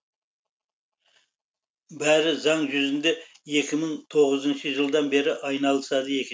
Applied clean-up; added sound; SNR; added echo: none; none; none; none.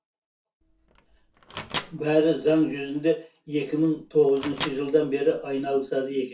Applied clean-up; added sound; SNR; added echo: none; Microwave oven; 14 dB; reverberation time 0.3 s.